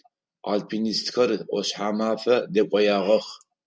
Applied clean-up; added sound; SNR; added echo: none; none; none; none.